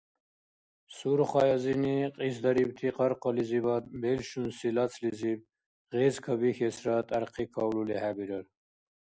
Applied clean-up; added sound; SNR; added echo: none; none; none; none.